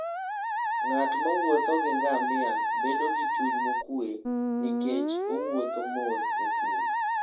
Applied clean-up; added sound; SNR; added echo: none; Musical instrument; -4 dB; reverberation time 0.2 s.